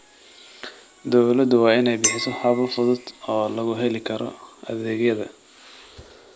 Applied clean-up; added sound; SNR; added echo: none; Chink, clink; 8 dB; none.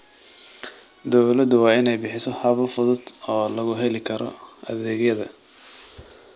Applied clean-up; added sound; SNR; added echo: none; none; none; none.